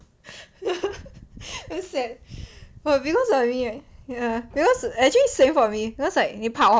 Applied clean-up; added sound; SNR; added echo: none; none; none; none.